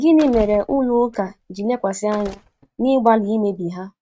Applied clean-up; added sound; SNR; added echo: neural mask model RNNoise.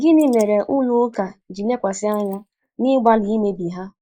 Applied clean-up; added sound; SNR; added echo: neural mask model Resemble Enhance denoiser.